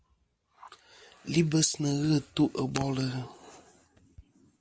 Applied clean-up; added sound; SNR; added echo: none; none; none; none.